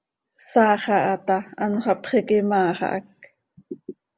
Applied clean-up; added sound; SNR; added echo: none; none; none; none.